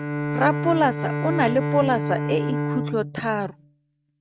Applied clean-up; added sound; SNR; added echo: neural mask model RNNoise.